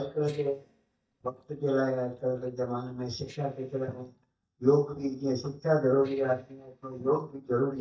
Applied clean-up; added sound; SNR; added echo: neural mask model DeepFilterNet 3.